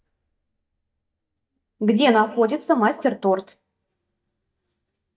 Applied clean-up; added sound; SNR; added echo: neural mask model DeepFilterNet 3.